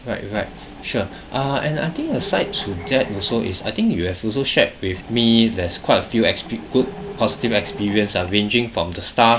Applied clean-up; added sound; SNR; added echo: none; Mechanisms; 16 dB; none.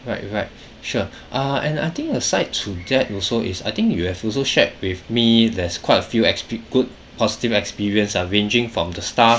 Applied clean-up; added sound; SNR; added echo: none; none; none; none.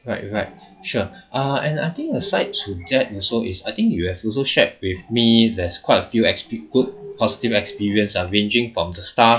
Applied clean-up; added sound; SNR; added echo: classical method log-MMSE.